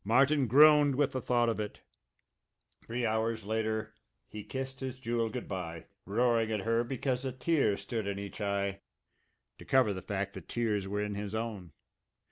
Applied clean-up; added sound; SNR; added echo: none; none; none; none.